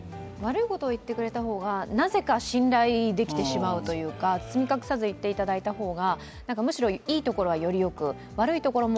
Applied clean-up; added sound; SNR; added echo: none; none; none; none.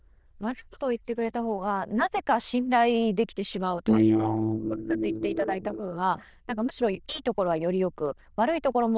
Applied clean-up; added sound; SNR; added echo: neural diffusion model UNIVERSE++.